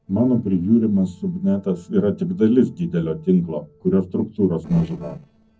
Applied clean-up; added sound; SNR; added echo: neural separator model SepFormer DNS4.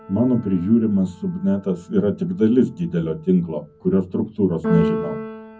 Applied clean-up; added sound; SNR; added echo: none; Keyboard (musical); 10 dB; reverberation time 0.4 s.